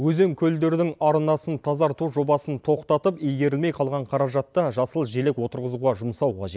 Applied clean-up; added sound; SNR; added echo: none; none; none; none.